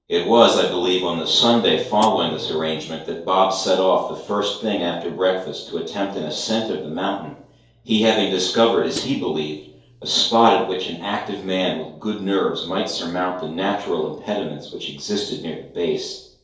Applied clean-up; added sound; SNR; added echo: neural separator model SepFormer DNS4.